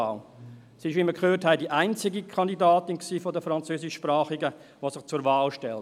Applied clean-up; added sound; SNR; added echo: none; none; none; none.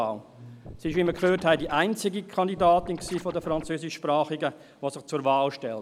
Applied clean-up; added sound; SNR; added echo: none; Scratching (performance technique); 16 dB; none.